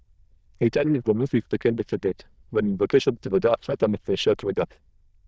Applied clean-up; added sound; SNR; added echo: neural diffusion model UNIVERSE++.